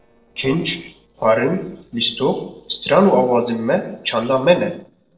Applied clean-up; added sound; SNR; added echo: neural separator model SepFormer DNS4.